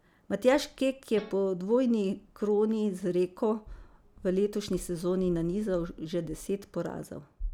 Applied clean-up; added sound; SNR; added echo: none; Guitar; 18 dB; none.